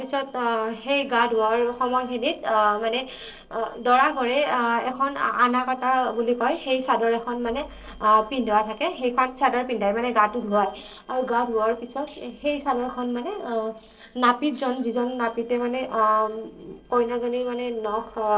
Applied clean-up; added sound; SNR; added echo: neural separator model SepFormer DNS4.